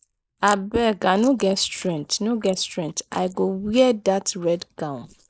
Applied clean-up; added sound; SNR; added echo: neural mask model Resemble Enhance denoiser.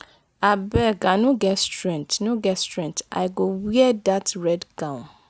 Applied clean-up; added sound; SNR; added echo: none; none; none; none.